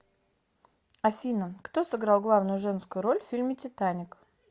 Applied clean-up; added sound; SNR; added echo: none; none; none; none.